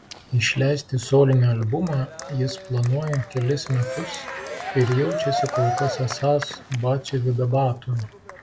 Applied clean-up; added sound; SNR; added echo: none; Cheering; 9 dB; none.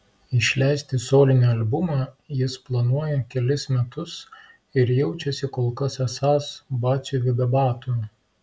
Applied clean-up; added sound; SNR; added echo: none; none; none; none.